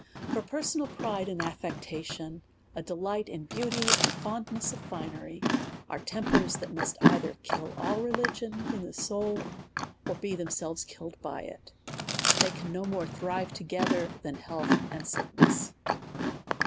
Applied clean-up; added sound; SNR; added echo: none; Chewing, mastication; -3 dB; none.